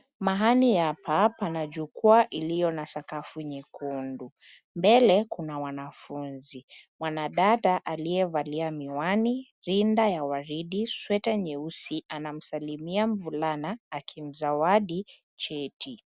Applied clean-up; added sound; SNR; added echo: none; none; none; none.